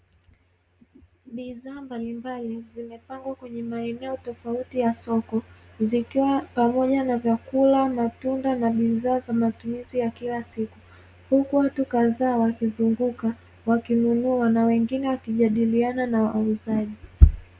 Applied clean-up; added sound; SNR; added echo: none; none; none; none.